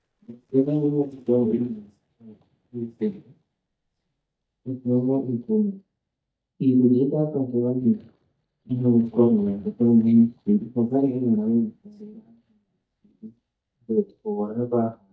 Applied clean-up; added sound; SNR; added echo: neural mask model DeepFilterNet 3.